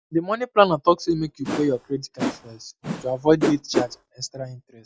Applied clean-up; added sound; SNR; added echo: classical method log-MMSE.